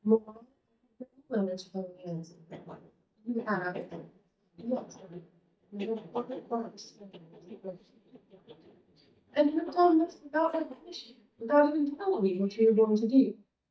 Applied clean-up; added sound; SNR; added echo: neural mask model DeepFilterNet 3.